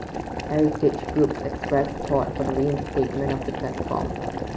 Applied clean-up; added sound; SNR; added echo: none; Boiling; 5 dB; none.